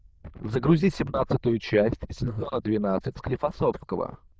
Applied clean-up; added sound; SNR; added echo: neural diffusion model UNIVERSE++.